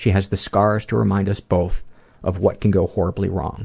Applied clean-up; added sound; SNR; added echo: none; none; none; none.